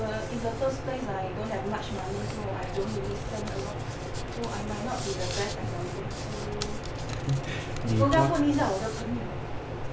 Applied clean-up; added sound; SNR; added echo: none; Hands; 9 dB; none.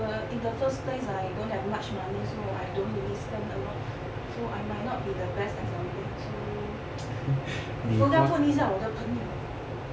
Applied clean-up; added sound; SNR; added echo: none; none; none; none.